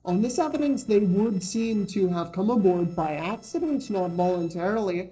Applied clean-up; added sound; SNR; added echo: neural separator model SepFormer DNS4.